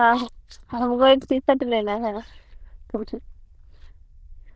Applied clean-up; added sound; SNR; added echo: neural diffusion model UNIVERSE++.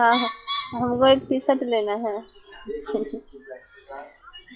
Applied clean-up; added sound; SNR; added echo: classical method log-MMSE.